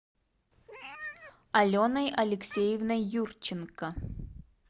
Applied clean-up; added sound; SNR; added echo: none; Meow; 18 dB; none.